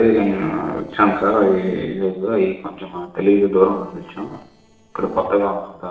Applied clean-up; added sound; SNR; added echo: neural separator model SepFormer DNS4.